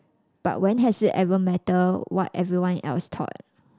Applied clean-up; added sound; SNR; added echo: none; none; none; none.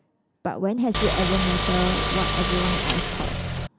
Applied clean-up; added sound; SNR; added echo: none; Car; -2 dB; none.